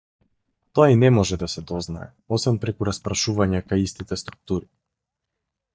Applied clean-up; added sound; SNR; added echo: neural mask model DeepFilterNet 3.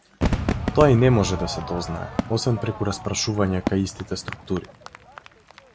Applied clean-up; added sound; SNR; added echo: none; Crowd / Fireworks; 6 dB; none.